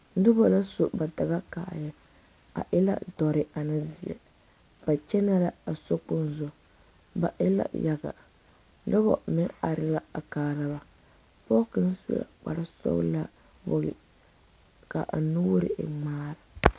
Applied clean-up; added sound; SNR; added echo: none; none; none; none.